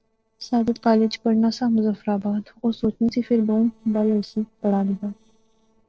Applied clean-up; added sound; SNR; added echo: neural separator model SepFormer DNS4.